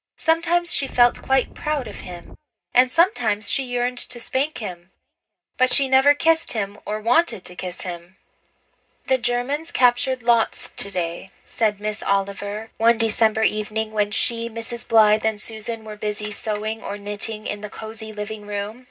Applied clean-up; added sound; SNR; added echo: none; Wind; 14 dB; reverberation time 0.2 s.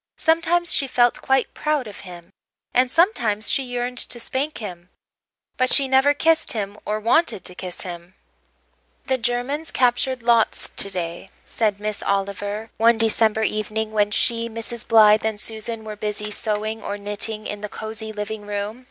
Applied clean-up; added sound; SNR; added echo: none; none; none; none.